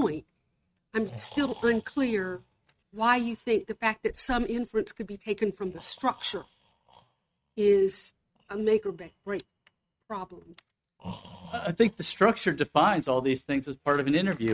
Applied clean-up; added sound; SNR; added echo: neural mask model RNNoise.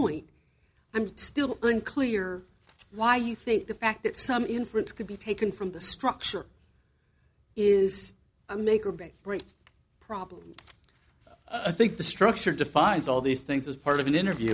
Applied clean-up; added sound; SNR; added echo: none; none; none; none.